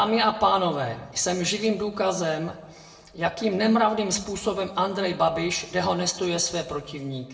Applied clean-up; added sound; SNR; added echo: none; none; none; reverberation time 0.6 s.